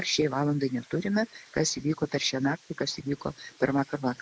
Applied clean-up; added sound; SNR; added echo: neural mask model Resemble Enhance denoiser.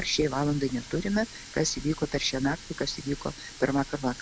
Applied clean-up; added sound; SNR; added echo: none; Water tap, faucet; 15 dB; none.